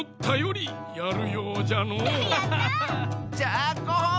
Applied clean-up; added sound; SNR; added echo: none; Brass instrument; 15 dB; none.